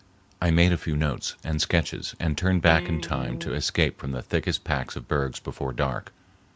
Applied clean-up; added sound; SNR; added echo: none; Electric guitar; 8 dB; none.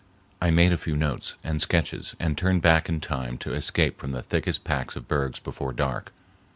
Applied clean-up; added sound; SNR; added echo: none; none; none; none.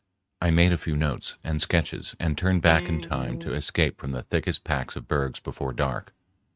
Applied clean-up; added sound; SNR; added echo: neural mask model RNNoise.